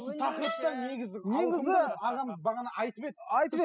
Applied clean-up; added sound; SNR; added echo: classical method spectral subtraction.